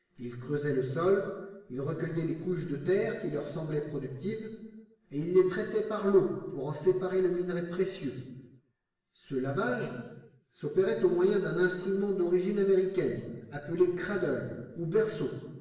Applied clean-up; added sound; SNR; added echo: none; none; none; reverberation time 1.1 s.